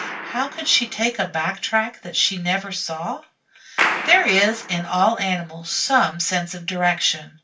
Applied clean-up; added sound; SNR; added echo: none; Clapping; 10 dB; reverberation time 0.2 s.